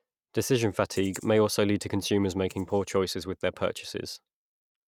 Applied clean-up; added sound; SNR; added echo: neural mask model RNNoise.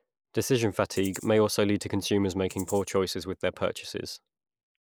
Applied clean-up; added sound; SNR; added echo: neural mask model Resemble Enhance denoiser.